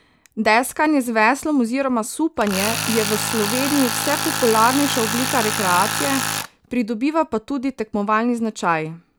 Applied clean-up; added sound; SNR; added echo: none; Tools; 6 dB; none.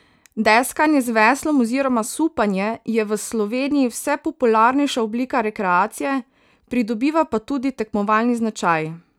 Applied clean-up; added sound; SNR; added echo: none; none; none; none.